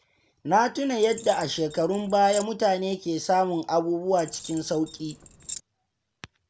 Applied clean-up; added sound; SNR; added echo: none; Keys jangling; 15 dB; none.